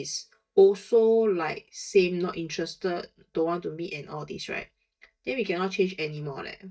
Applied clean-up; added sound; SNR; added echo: neural mask model DeepFilterNet 3.